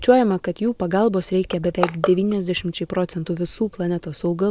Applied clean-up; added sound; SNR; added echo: none; Crushing; 14 dB; none.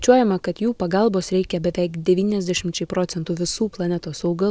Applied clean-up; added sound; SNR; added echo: none; none; none; none.